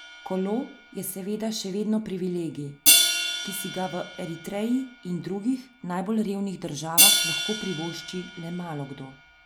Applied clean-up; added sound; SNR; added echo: none; Hi-hat; -3 dB; none.